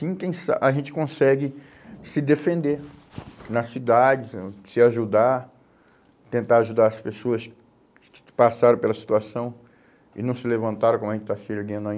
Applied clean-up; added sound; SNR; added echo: none; none; none; none.